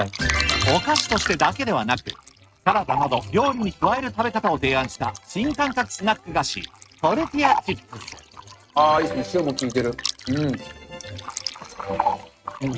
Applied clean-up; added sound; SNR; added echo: neural mask model RNNoise.